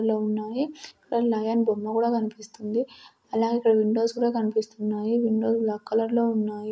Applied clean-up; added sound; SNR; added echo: none; none; none; none.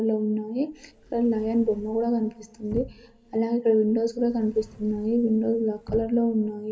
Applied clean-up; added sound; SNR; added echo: none; Sliding door / Slam / Wood; 19 dB; reverberation time 2.8 s.